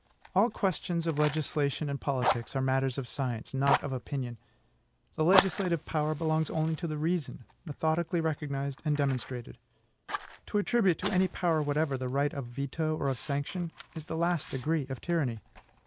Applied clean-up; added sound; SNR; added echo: none; Fire; 9 dB; none.